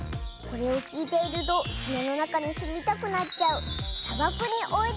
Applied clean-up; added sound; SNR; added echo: none; Wind chime; -1 dB; none.